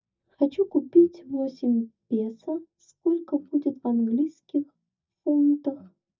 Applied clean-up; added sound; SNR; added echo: neural mask model DeepFilterNet 3.